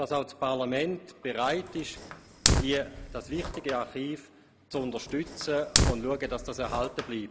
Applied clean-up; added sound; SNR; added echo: none; Fire; -1 dB; none.